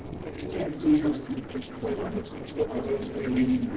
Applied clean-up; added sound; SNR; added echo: neural separator model SepFormer DNS4.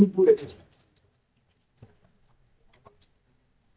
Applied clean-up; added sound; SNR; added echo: neural mask model DeepFilterNet 3.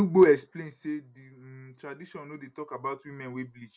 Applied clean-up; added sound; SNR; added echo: none; none; none; none.